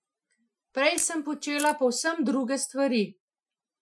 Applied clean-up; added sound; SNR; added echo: classical method Wiener filter.